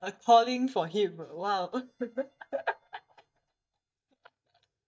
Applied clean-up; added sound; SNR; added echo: neural mask model DeepFilterNet 3.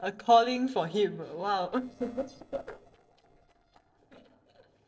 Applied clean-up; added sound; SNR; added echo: neural separator model SepFormer DNS4.